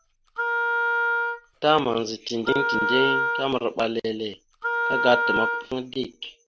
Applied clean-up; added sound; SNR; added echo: none; Wind instrument, woodwind instrument; 0 dB; none.